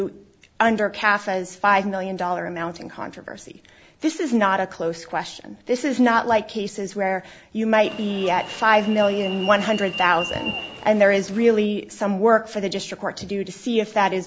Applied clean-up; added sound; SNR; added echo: none; Alarm; 12 dB; none.